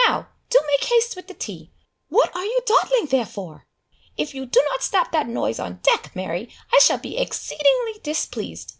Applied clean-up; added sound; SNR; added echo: none; none; none; none.